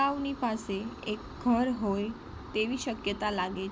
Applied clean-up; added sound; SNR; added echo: none; none; none; none.